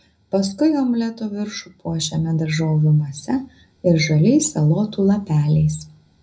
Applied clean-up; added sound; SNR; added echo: none; none; none; reverberation time 0.4 s.